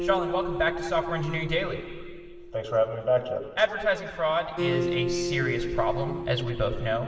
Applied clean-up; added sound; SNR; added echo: none; Acoustic guitar; 5 dB; reverberation time 2.0 s.